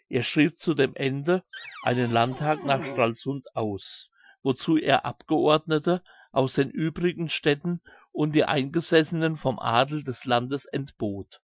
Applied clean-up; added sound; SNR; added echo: classical method Wiener filter.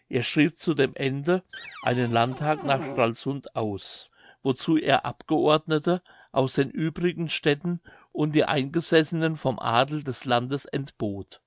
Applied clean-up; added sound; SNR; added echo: neural mask model RNNoise.